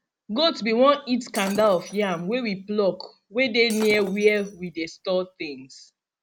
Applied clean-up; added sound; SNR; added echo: none; Shatter; 17 dB; none.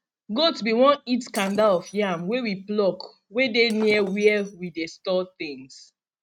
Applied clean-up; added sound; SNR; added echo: neural mask model RNNoise.